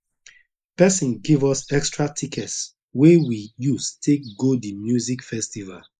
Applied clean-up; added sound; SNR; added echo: neural mask model Resemble Enhance denoiser.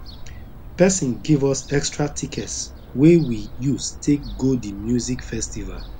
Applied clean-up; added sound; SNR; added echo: none; Gull, seagull / Fowl; 13 dB; none.